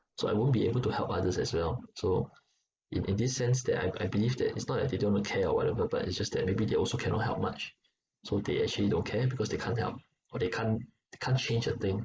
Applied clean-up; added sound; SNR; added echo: neural mask model Resemble Enhance denoiser.